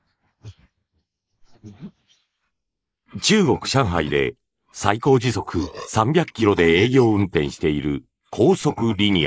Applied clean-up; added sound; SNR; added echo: neural mask model Resemble Enhance denoiser.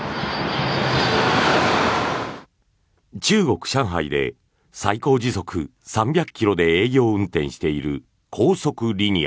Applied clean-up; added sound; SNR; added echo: none; none; none; none.